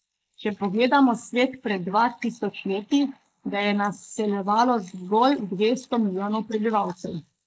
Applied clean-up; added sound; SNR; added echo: neural mask model Resemble Enhance denoiser.